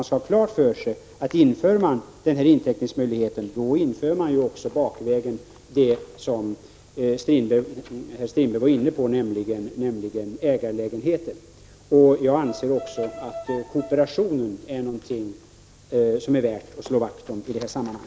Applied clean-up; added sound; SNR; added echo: none; Bowed string instrument; 15 dB; none.